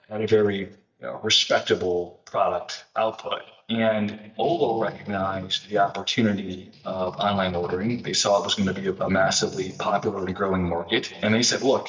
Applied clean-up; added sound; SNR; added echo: neural mask model DeepFilterNet 3.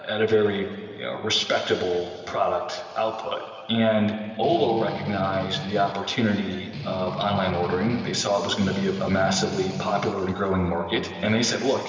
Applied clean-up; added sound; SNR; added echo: none; Strum; 9 dB; reverberation time 2.6 s.